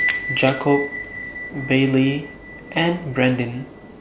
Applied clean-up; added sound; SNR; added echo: none; Door / Bell; 9 dB; none.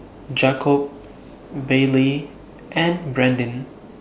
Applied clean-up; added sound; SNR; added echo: none; none; none; none.